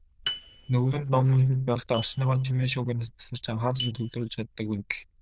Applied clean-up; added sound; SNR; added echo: neural diffusion model UNIVERSE++.